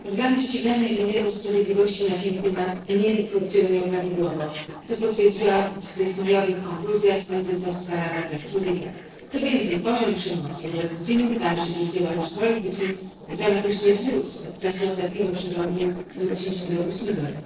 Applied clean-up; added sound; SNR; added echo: neural separator model SepFormer DNS4.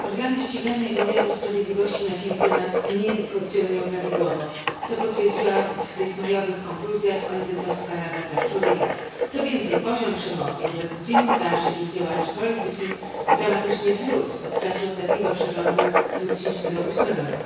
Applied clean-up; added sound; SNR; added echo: none; Writing; 1 dB; reverberation time 1.1 s.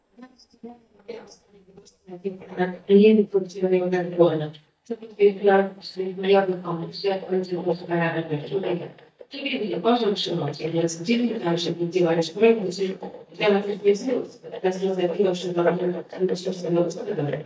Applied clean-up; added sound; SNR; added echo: neural mask model DeepFilterNet 3.